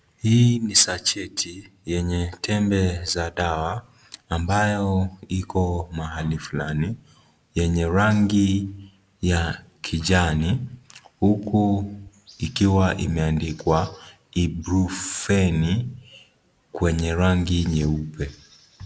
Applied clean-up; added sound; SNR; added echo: none; none; none; none.